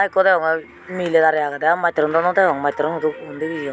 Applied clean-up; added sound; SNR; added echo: none; none; none; none.